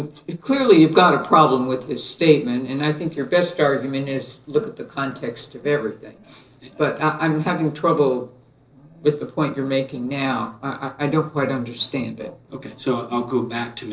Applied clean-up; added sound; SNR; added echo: neural separator model SepFormer DNS4.